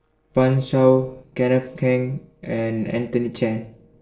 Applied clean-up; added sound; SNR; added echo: neural separator model SepFormer DNS4.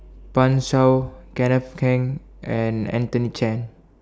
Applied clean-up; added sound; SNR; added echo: none; none; none; none.